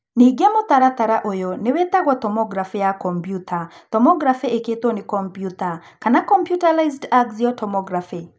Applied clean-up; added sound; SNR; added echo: none; none; none; none.